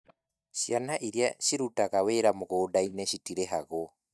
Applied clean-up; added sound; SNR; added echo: neural mask model DeepFilterNet 3.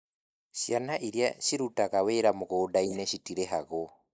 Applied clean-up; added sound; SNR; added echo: neural mask model Resemble Enhance denoiser.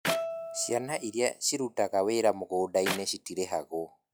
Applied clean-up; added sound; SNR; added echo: classical method log-MMSE.